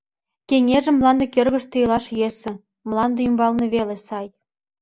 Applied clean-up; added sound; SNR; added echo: none; none; none; none.